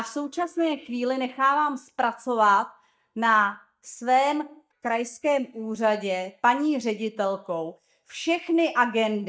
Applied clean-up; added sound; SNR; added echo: neural mask model DeepFilterNet 3.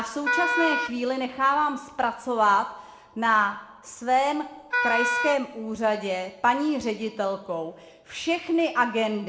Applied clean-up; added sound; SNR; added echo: none; Wind instrument, woodwind instrument; 1 dB; reverberation time 0.6 s.